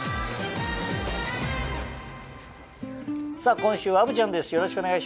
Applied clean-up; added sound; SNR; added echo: none; none; none; none.